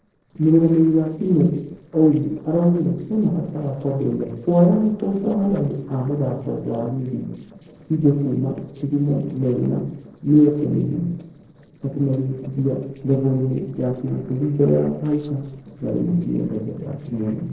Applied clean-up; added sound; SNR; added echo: neural separator model SepFormer DNS4.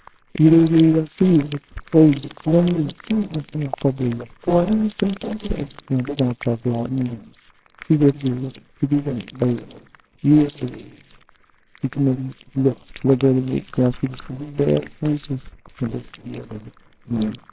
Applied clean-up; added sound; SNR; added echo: neural separator model SepFormer WHAMR!.